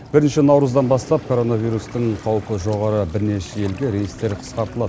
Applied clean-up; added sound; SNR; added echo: none; Waves, surf; 16 dB; none.